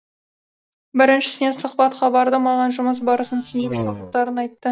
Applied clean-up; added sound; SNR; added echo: neural mask model DeepFilterNet 3.